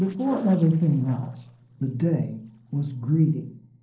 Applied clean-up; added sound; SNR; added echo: neural separator model SepFormer DNS4.